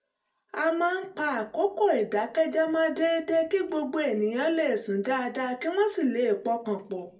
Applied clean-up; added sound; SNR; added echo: none; none; none; reverberation time 0.2 s.